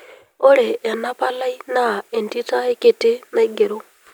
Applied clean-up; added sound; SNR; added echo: none; none; none; none.